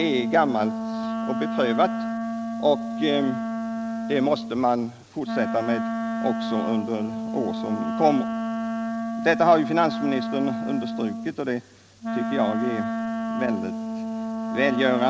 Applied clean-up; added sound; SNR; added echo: none; Wind instrument, woodwind instrument; 3 dB; none.